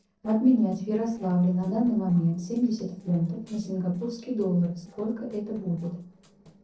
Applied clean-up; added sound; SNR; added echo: neural separator model SepFormer DNS4.